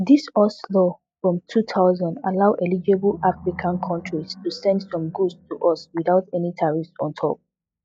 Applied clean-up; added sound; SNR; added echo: classical method log-MMSE.